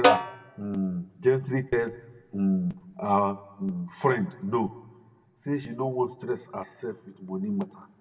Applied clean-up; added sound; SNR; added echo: none; Snare drum; -2 dB; reverberation time 0.9 s.